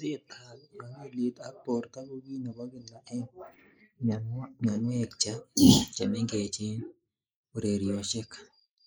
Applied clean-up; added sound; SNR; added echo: neural mask model Resemble Enhance denoiser.